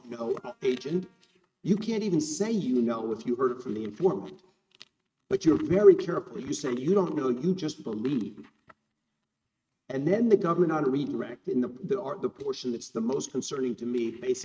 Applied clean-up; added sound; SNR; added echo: neural mask model RNNoise.